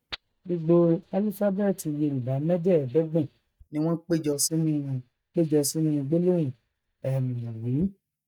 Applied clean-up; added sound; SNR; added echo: neural mask model DeepFilterNet 3.